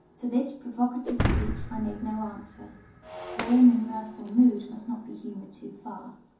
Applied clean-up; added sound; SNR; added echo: none; Shatter; 8 dB; reverberation time 0.6 s.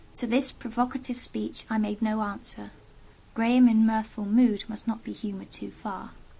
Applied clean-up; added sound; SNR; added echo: none; none; none; none.